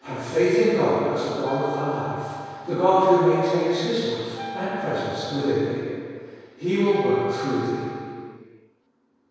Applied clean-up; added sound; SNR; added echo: none; Wind instrument, woodwind instrument; 14 dB; reverberation time 2.2 s.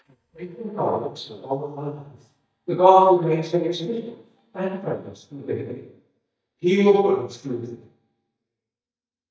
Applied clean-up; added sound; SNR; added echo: neural mask model DeepFilterNet 3.